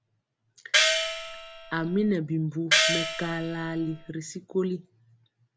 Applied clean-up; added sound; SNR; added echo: none; Gong; -4 dB; none.